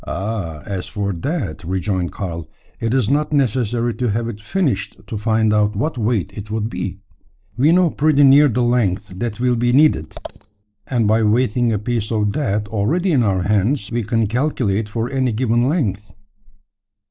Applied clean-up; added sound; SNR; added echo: neural separator model SepFormer DNS4.